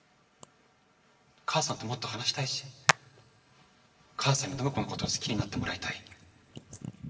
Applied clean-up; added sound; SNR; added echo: none; Hands; 3 dB; reverberation time 2.3 s.